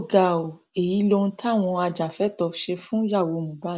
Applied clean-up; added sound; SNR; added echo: none; none; none; none.